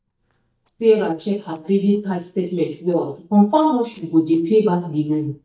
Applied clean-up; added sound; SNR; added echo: neural mask model DeepFilterNet 3.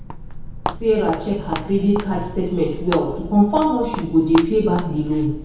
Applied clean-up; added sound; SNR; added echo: none; Walk, footsteps; 9 dB; reverberation time 2.0 s.